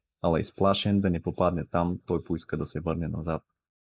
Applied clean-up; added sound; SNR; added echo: neural mask model Resemble Enhance denoiser.